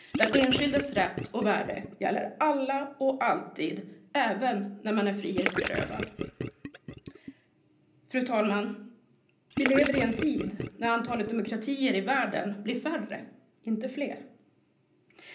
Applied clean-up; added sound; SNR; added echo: none; Gurgling / Liquid; 4 dB; reverberation time 0.5 s.